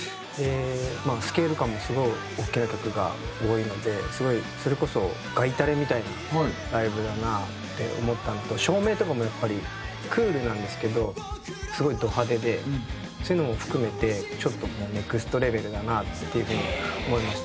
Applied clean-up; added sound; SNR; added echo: none; none; none; none.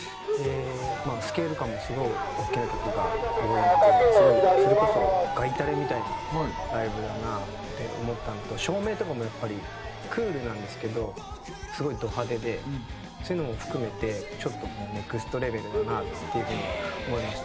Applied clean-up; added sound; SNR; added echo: none; Motor vehicle (road) / Siren; -3 dB; none.